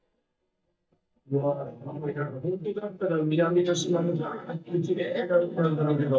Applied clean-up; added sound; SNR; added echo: neural mask model DeepFilterNet 3.